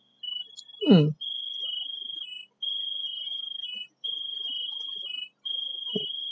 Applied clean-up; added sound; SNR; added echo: classical method spectral subtraction.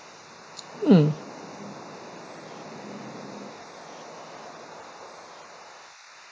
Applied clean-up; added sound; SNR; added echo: neural mask model Resemble Enhance denoiser.